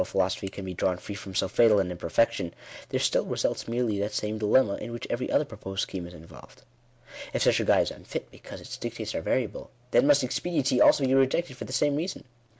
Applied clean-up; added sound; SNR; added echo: none; none; none; none.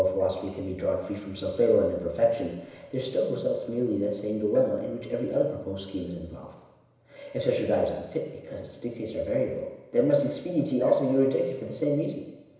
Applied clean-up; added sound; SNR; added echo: none; none; none; reverberation time 1.0 s.